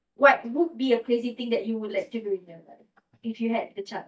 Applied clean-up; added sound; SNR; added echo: neural mask model DeepFilterNet 3.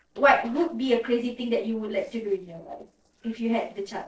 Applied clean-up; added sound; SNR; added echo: neural separator model SepFormer DNS4.